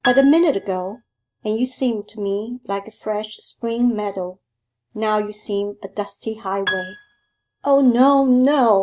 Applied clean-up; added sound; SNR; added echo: neural mask model RNNoise.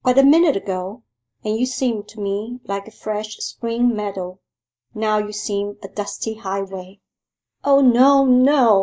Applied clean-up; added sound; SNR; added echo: neural mask model Resemble Enhance denoiser.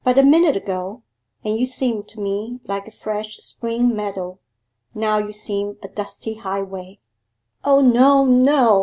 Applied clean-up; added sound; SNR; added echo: none; none; none; none.